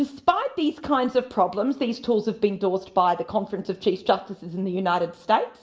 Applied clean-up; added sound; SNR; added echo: none; none; none; reverberation time 0.5 s.